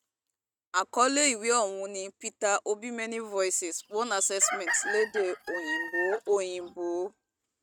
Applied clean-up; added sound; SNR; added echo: neural mask model RNNoise.